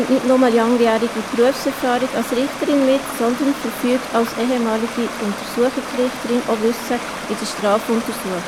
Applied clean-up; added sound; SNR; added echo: none; Stream; 9 dB; none.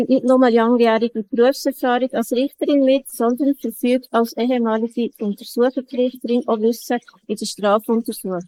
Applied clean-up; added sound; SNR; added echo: neural mask model Resemble Enhance denoiser.